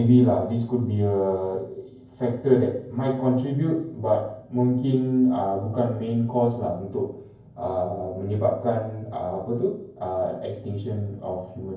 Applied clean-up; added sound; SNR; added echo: none; none; none; reverberation time 0.9 s.